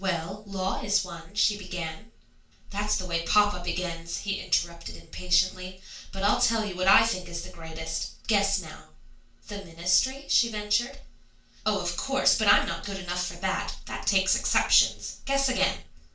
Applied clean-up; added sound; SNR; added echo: none; none; none; reverberation time 0.3 s.